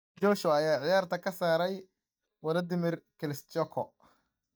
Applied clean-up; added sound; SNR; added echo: neural mask model DeepFilterNet 3.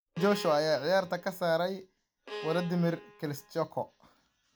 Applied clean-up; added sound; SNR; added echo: none; Bowed string instrument; 15 dB; none.